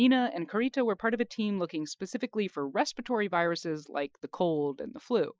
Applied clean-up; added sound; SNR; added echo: classical method Wiener filter.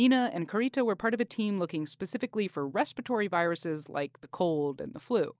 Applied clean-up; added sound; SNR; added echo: neural mask model DeepFilterNet 3.